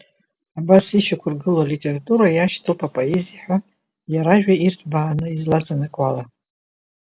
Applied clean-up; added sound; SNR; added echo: none; none; none; none.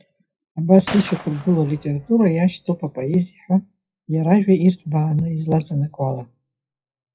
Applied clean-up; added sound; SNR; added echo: classical method WPE with log-MMSE.